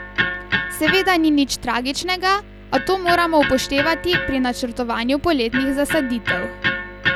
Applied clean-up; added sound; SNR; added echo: none; Electric guitar; 5 dB; none.